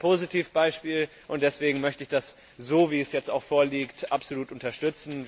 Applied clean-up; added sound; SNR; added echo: none; Breathing; 9 dB; none.